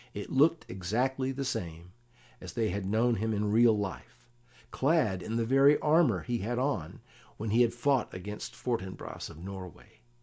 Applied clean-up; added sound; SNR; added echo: none; none; none; none.